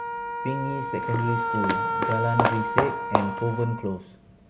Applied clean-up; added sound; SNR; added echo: none; Walk, footsteps + Wind instrument, woodwind instrument; -2 dB; none.